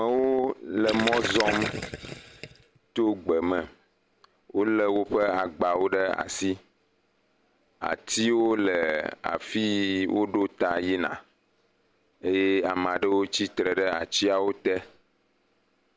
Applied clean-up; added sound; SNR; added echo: none; Gurgling; 5 dB; none.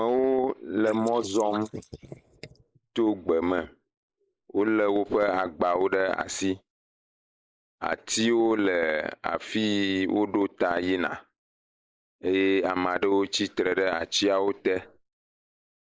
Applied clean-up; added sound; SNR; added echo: neural mask model Resemble Enhance denoiser.